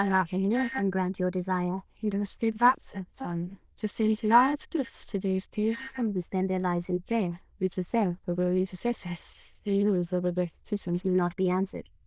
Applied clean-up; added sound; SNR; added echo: neural diffusion model UNIVERSE++.